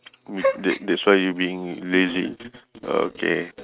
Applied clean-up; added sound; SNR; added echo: neural mask model RNNoise.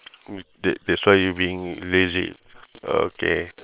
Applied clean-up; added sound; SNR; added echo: neural separator model SepFormer WHAM!.